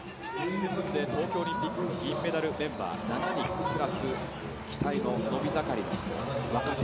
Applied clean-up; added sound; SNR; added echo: none; none; none; none.